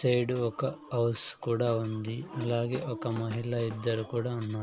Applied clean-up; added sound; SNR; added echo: none; Drum / Drum kit + Dog; 17 dB; none.